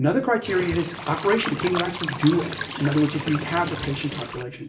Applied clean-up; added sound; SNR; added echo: none; Cricket / Water; 7 dB; reverberation time 0.5 s.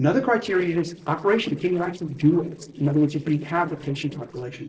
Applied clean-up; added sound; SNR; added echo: neural separator model SepFormer DNS4.